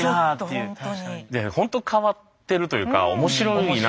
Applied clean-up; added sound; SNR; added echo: none; none; none; none.